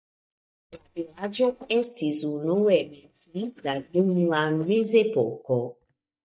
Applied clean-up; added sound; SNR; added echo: neural mask model DeepFilterNet 3.